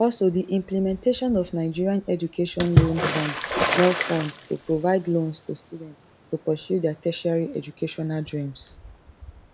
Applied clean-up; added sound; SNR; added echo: none; Water / Splash, splatter; 4 dB; none.